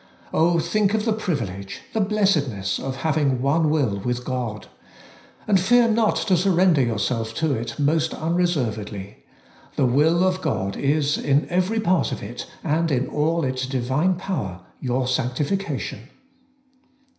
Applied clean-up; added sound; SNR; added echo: none; none; none; reverberation time 0.5 s.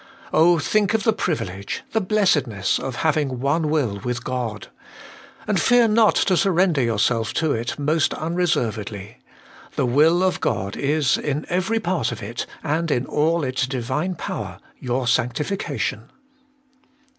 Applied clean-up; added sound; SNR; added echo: none; none; none; none.